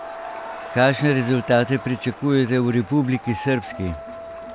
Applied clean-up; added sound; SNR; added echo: none; Crowd + Wind instrument, woodwind instrument; 13 dB; none.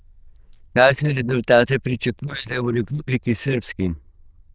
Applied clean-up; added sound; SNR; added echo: neural diffusion model UNIVERSE++.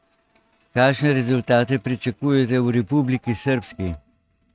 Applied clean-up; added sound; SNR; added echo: neural mask model RNNoise.